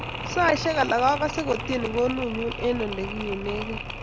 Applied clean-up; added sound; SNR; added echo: none; Mechanisms; 7 dB; none.